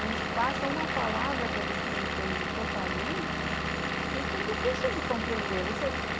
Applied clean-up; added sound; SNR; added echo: none; Engine / Vehicle; -4 dB; none.